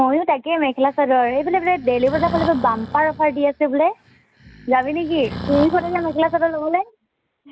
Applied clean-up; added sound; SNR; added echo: none; Breathing; 14 dB; none.